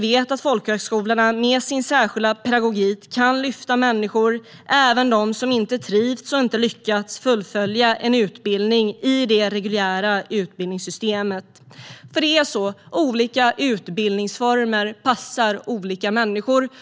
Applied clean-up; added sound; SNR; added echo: none; none; none; none.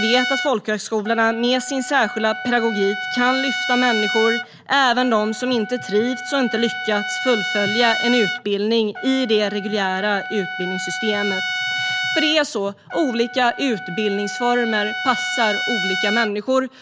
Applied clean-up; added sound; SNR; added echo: none; Trumpet; 6 dB; none.